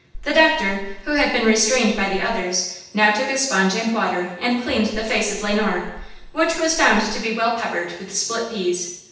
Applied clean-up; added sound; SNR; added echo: none; Water / Splash, splatter; 13 dB; reverberation time 0.9 s.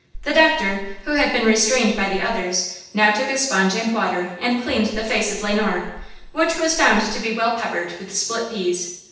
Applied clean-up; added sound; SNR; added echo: neural separator model SepFormer DNS4.